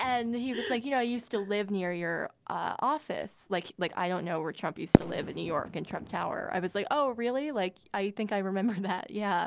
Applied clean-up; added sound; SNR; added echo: none; Fireworks; 6 dB; none.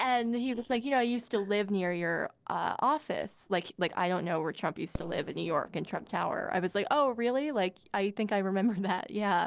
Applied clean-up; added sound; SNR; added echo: neural separator model SepFormer DNS4.